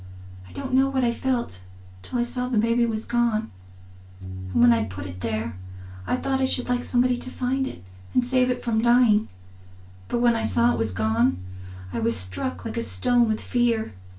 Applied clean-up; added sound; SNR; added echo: none; Bass guitar; 13 dB; reverberation time 0.2 s.